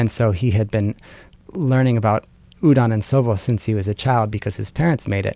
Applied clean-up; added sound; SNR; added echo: none; none; none; none.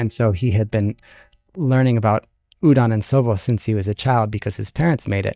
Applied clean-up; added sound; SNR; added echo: neural mask model DeepFilterNet 3.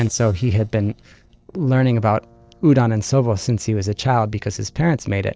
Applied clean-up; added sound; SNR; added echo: neural separator model SepFormer DNS4.